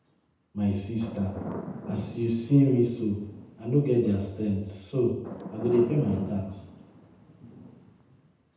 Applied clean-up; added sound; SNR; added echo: none; Thunder / Rain; 13 dB; reverberation time 0.8 s.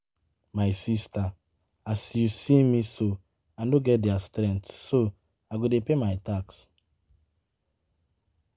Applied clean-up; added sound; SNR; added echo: none; none; none; none.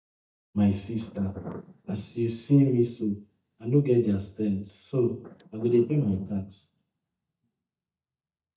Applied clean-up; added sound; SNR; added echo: neural mask model DeepFilterNet 3.